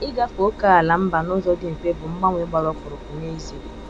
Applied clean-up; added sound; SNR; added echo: none; Engine; 14 dB; none.